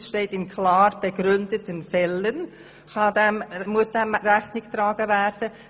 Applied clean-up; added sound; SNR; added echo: none; none; none; none.